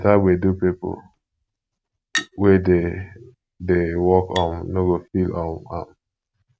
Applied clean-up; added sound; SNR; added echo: neural mask model RNNoise.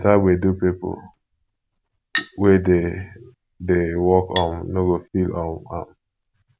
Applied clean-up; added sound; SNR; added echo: none; Chink, clink; 16 dB; none.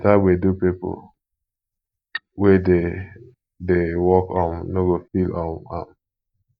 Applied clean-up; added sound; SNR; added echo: neural mask model DeepFilterNet 3.